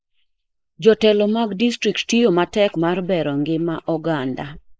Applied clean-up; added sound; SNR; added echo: neural mask model Resemble Enhance denoiser.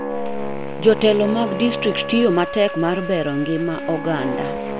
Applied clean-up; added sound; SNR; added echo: none; Wind instrument, woodwind instrument + Wind instrument, woodwind instrument; 7 dB; none.